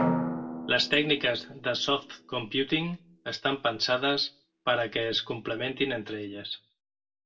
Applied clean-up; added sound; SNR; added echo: none; Drum; 8 dB; reverberation time 0.2 s.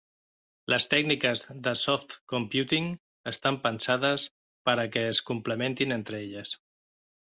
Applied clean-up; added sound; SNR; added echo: none; none; none; none.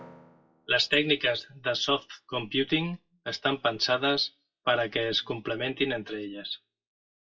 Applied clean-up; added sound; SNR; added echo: classical method WPE with log-MMSE.